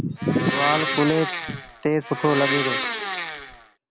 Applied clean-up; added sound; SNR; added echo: none; Domestic sounds, home sounds; 3 dB; none.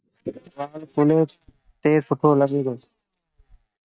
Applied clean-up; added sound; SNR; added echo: neural mask model DeepFilterNet 3.